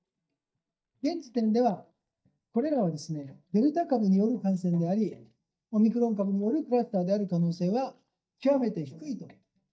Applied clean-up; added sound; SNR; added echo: neural mask model DeepFilterNet 3.